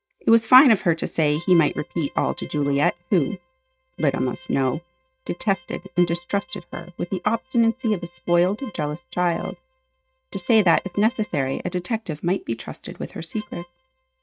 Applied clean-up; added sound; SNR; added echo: neural mask model RNNoise.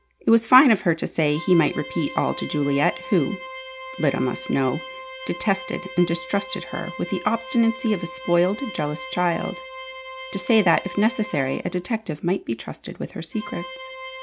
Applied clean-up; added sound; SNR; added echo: none; Organ; 14 dB; none.